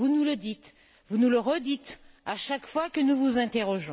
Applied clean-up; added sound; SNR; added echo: none; none; none; none.